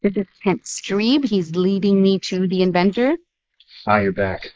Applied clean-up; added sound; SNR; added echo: neural mask model Resemble Enhance denoiser.